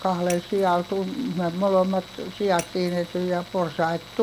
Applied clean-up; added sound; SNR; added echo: none; Tools + Shatter; 17 dB; none.